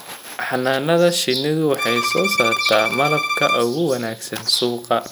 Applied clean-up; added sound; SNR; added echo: none; Bowed string instrument; 3 dB; none.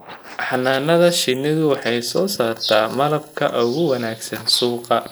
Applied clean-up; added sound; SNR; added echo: neural mask model Resemble Enhance denoiser.